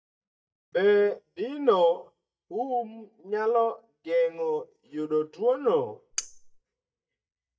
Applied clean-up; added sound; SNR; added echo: neural mask model DeepFilterNet 3.